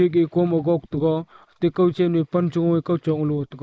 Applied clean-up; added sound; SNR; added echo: neural mask model Resemble Enhance denoiser.